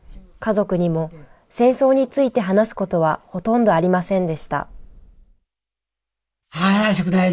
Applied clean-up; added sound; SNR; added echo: neural mask model Resemble Enhance denoiser.